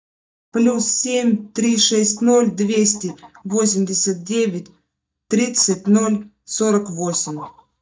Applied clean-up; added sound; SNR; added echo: neural mask model DeepFilterNet 3.